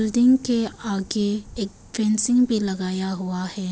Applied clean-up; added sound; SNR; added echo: none; none; none; none.